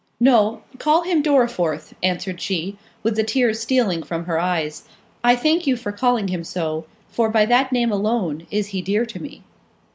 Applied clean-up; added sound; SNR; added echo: none; none; none; none.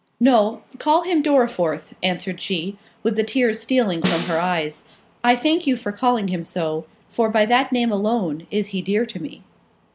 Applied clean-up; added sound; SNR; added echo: none; Snare drum; 6 dB; none.